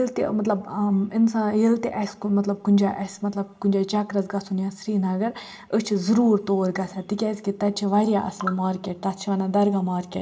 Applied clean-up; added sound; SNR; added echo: none; none; none; reverberation time 0.3 s.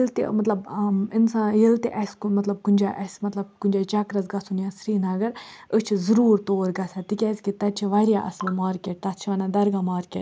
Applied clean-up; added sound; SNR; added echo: none; none; none; none.